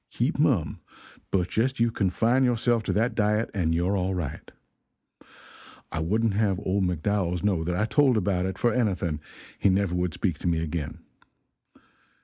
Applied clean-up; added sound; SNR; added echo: none; none; none; none.